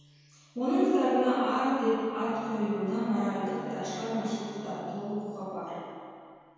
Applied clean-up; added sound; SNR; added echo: none; Bowed string instrument; 20 dB; reverberation time 2.1 s.